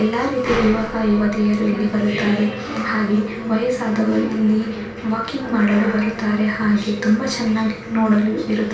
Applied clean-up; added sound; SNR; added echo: none; none; none; reverberation time 0.3 s.